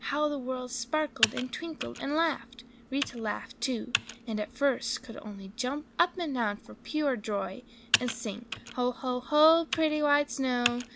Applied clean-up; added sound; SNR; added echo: none; Computer keyboard; 9 dB; none.